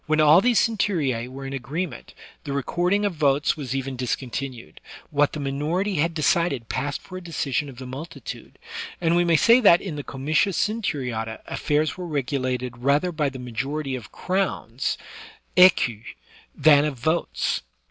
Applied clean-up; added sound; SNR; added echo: none; none; none; none.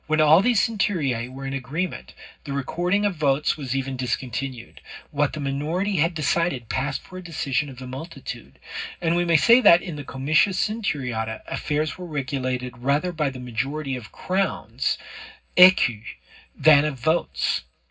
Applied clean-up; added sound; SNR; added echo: none; none; none; reverberation time 0.4 s.